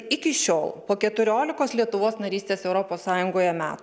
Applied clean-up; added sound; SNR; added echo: none; none; none; none.